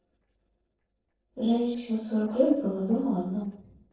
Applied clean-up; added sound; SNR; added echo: neural separator model SepFormer DNS4.